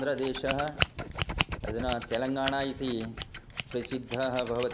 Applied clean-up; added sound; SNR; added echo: none; Scissors; 1 dB; none.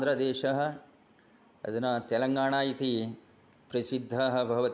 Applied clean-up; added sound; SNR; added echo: none; none; none; none.